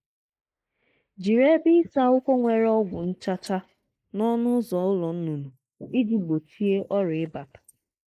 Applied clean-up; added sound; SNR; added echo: neural mask model Resemble Enhance denoiser.